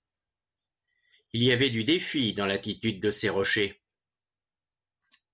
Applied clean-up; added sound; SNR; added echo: none; none; none; none.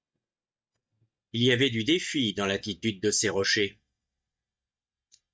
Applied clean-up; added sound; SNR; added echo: neural mask model DeepFilterNet 3.